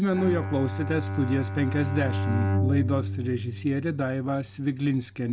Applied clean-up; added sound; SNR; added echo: none; Bowed string instrument; 3 dB; none.